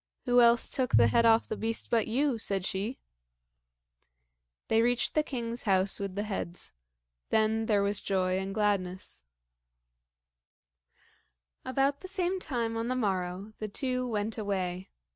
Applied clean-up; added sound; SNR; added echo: neural mask model RNNoise.